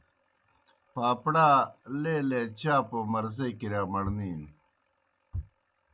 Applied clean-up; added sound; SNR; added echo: none; none; none; none.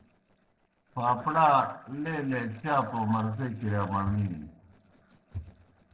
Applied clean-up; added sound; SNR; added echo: neural separator model SepFormer DNS4.